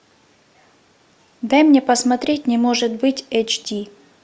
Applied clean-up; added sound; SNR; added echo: none; none; none; none.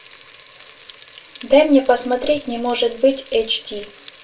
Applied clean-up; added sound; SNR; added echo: none; Frying (food); 17 dB; reverberation time 0.2 s.